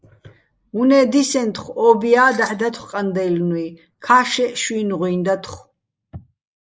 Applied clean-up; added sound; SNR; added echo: neural mask model Resemble Enhance denoiser.